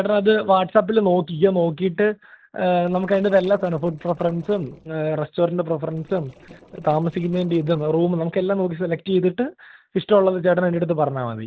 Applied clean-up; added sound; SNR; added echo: neural separator model SepFormer DNS4.